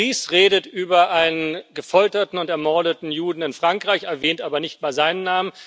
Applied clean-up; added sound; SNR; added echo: none; none; none; none.